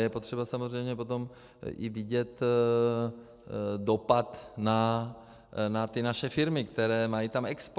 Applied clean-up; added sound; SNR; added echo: none; none; none; none.